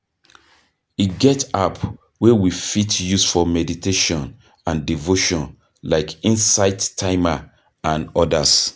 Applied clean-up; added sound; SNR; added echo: none; none; none; none.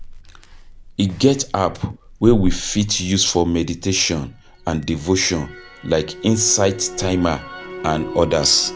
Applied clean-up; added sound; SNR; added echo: none; Crackle; 11 dB; none.